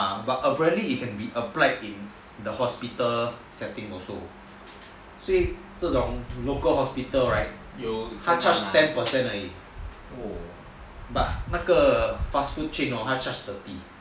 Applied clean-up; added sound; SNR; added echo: none; none; none; none.